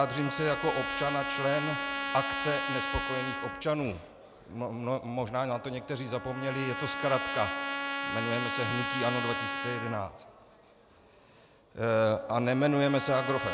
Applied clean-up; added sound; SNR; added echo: none; Trumpet; 4 dB; none.